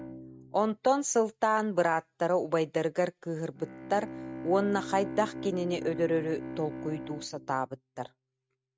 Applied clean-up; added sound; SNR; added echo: neural mask model RNNoise.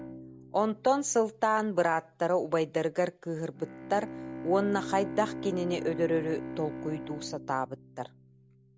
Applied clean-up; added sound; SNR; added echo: none; Bowed string instrument; 11 dB; none.